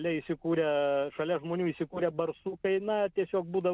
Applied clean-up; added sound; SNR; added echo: none; none; none; none.